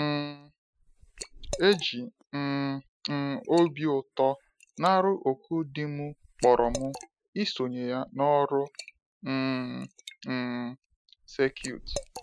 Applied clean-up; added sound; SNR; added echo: classical method spectral subtraction.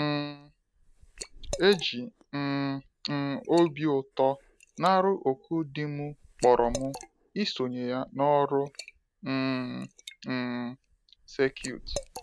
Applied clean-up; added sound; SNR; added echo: none; Liquid; 16 dB; none.